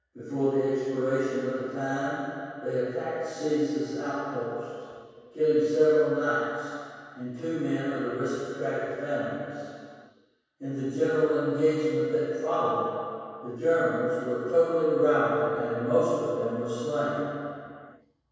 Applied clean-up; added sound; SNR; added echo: none; none; none; reverberation time 2.2 s.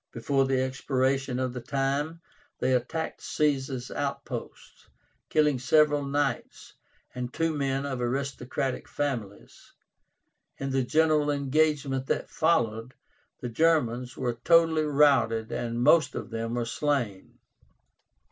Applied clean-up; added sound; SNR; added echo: none; none; none; none.